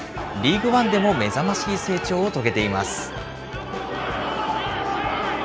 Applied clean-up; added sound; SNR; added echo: none; none; none; none.